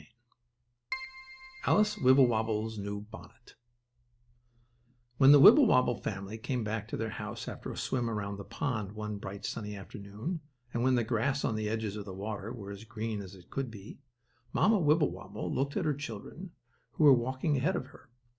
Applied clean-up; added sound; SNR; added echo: none; Keyboard (musical); 15 dB; none.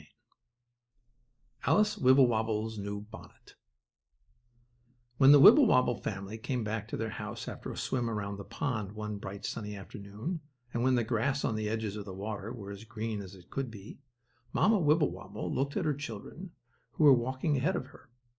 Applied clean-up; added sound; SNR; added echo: neural mask model Resemble Enhance denoiser.